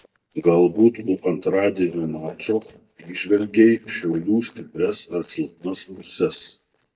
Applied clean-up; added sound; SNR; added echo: neural mask model DeepFilterNet 3.